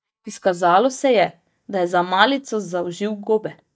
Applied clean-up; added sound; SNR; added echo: neural mask model DeepFilterNet 3.